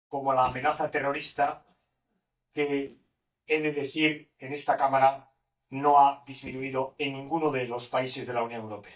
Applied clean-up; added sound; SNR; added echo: neural mask model DeepFilterNet 3.